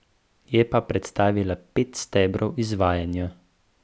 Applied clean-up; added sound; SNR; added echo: none; none; none; none.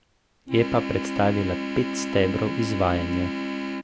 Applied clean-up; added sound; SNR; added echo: none; Organ; 4 dB; none.